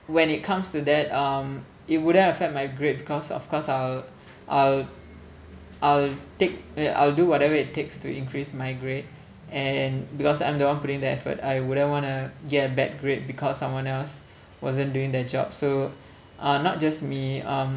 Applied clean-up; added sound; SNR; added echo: none; none; none; none.